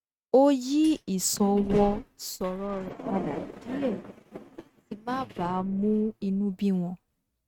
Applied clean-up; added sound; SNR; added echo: neural mask model RNNoise.